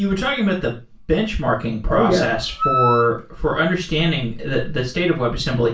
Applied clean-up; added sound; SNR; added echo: none; Wind instrument, woodwind instrument; 4 dB; reverberation time 0.3 s.